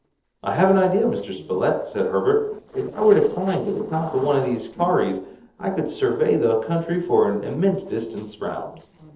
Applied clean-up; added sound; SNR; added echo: neural separator model SepFormer DNS4.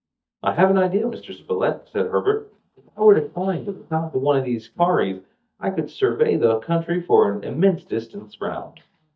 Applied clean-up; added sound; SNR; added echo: neural mask model DeepFilterNet 3.